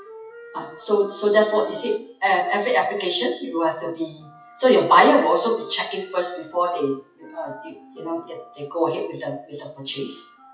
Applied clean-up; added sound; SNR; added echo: classical method WPE with log-MMSE.